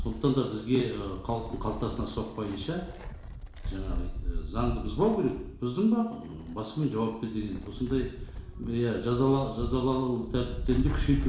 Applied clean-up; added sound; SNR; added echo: none; Wind; 6 dB; reverberation time 0.7 s.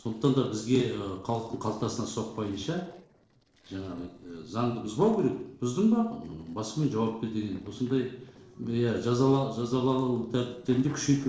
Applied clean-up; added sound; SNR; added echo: neural separator model SepFormer DNS4.